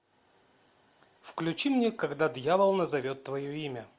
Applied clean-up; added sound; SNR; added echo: none; none; none; none.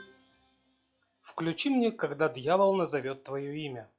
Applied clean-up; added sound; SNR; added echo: classical method log-MMSE.